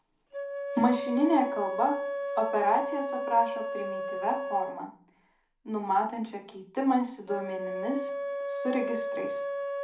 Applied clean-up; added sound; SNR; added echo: none; Wind instrument, woodwind instrument; 4 dB; reverberation time 0.4 s.